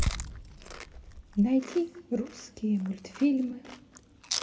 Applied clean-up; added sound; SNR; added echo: none; Chewing, mastication; 12 dB; reverberation time 1.3 s.